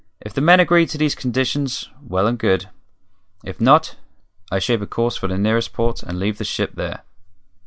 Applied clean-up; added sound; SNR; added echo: none; none; none; none.